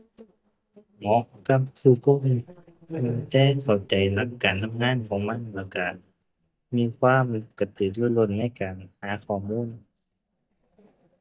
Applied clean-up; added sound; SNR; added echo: neural mask model DeepFilterNet 3.